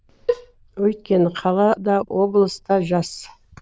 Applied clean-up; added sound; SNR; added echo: neural diffusion model UNIVERSE++.